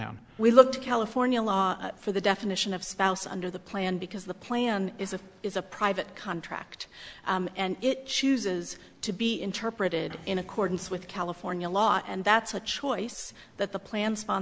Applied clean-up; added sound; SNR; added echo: none; none; none; none.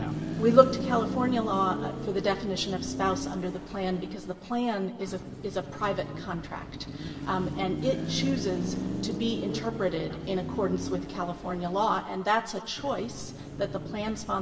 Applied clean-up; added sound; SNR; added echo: none; Car passing by / Traffic noise, roadway noise / Engine; 6 dB; reverberation time 1.6 s.